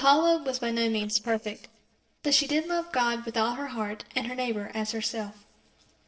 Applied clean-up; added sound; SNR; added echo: neural separator model SepFormer DNS4.